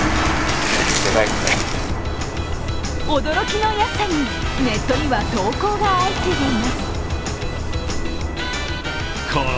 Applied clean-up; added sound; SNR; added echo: none; Traffic noise, roadway noise + Gong; 2 dB; none.